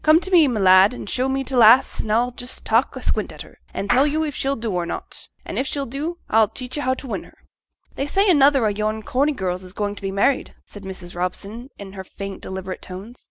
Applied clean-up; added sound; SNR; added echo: none; Clapping; 11 dB; none.